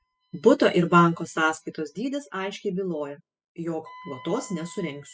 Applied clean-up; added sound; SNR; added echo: classical method spectral subtraction.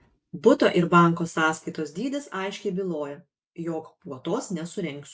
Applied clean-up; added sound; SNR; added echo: none; none; none; none.